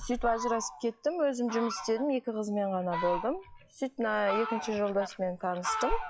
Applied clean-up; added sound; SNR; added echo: classical method log-MMSE.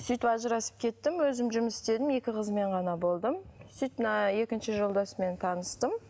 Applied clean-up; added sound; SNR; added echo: none; none; none; none.